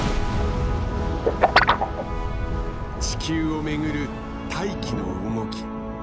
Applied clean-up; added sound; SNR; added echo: none; Guitar; -1 dB; none.